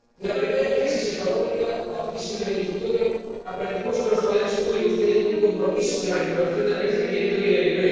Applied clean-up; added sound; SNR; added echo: neural separator model SepFormer DNS4.